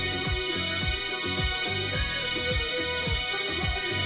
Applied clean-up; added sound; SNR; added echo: none; Musical instrument; -1 dB; reverberation time 0.2 s.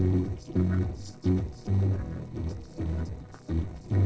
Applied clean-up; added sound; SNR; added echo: neural separator model SepFormer DNS4.